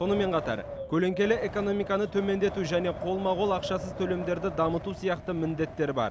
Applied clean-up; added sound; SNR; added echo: none; Wind; 10 dB; none.